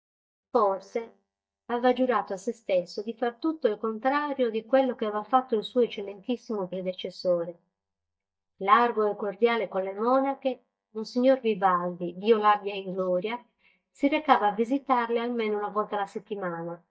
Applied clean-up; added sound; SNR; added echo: neural mask model DeepFilterNet 3.